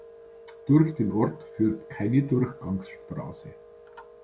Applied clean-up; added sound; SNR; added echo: none; none; none; none.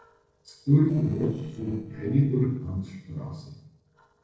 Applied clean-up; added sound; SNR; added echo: neural separator model SepFormer DNS4.